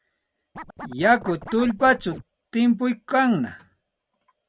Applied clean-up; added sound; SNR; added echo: none; Scratching (performance technique); 15 dB; none.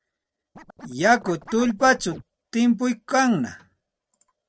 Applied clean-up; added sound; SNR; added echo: neural separator model SepFormer DNS4.